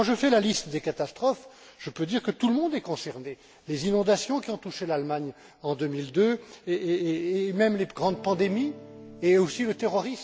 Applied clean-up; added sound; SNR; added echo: none; Electric guitar / Strum; 17 dB; none.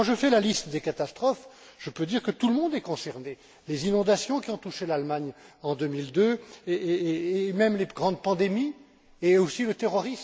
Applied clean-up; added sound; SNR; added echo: none; none; none; none.